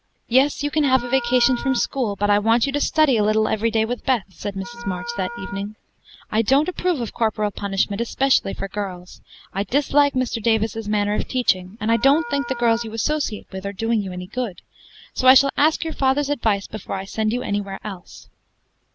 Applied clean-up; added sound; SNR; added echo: none; Wind instrument, woodwind instrument; 15 dB; none.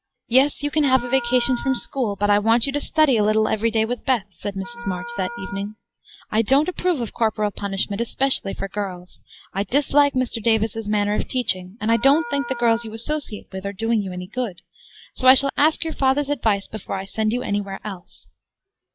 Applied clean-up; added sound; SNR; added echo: classical method log-MMSE.